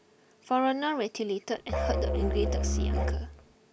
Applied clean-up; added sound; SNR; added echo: none; Musical instrument; -4 dB; none.